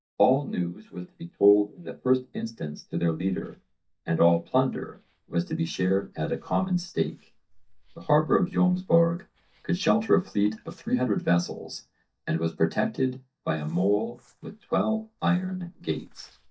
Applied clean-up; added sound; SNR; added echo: neural mask model DeepFilterNet 3.